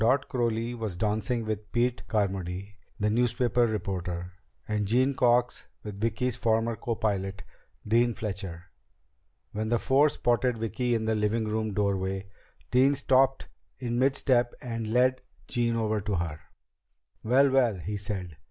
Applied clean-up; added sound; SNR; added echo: none; none; none; none.